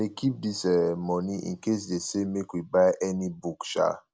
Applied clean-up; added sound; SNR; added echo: none; none; none; none.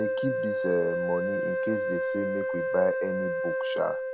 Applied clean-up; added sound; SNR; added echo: none; Wind instrument, woodwind instrument; -2 dB; none.